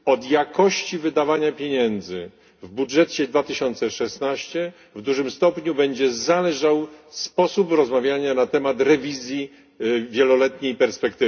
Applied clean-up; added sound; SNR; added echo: none; none; none; reverberation time 0.3 s.